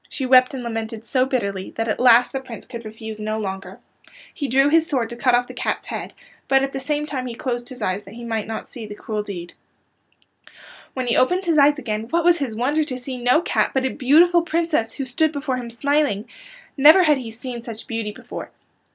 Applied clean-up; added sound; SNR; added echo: none; none; none; none.